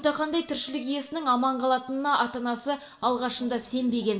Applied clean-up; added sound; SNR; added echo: none; none; none; reverberation time 0.6 s.